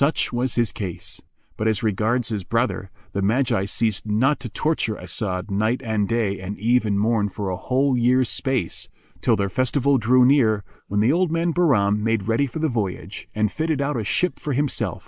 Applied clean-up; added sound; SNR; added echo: neural mask model Resemble Enhance denoiser.